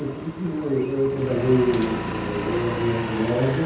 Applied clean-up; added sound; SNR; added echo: none; Engine; 7 dB; reverberation time 0.8 s.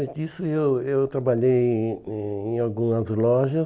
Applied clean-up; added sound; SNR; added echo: none; none; none; none.